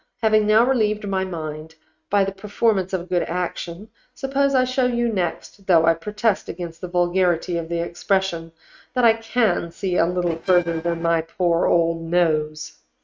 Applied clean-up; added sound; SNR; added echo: neural mask model RNNoise.